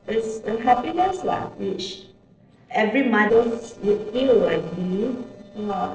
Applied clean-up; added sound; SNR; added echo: neural separator model SepFormer DNS4.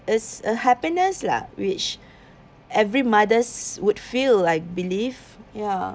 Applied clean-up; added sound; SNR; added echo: none; none; none; none.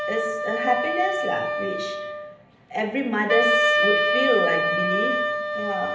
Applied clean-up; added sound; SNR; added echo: none; Wind instrument, woodwind instrument; -3 dB; reverberation time 0.8 s.